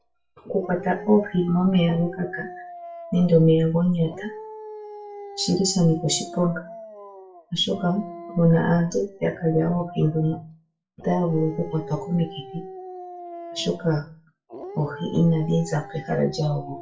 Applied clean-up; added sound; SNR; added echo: classical method WPE with log-MMSE.